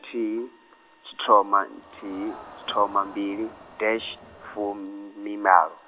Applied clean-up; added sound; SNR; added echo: none; Crowd; 19 dB; none.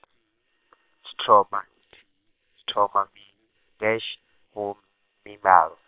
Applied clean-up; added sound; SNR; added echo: neural separator model SepFormer WHAM!.